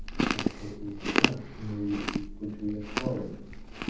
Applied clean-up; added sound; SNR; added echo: none; Chewing, mastication; -4 dB; reverberation time 0.8 s.